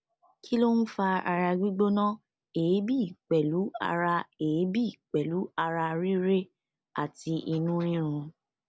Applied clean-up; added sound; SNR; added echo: none; none; none; none.